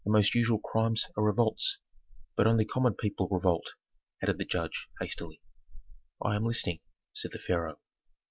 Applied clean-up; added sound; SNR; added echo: none; none; none; none.